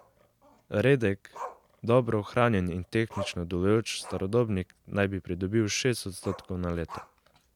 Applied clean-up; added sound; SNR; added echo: none; Growling; 19 dB; none.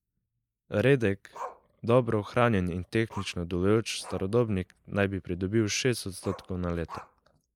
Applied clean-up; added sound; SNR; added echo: neural mask model Resemble Enhance denoiser.